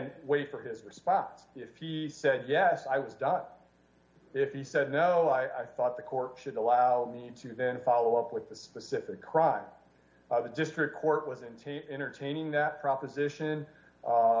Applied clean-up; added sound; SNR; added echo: none; none; none; none.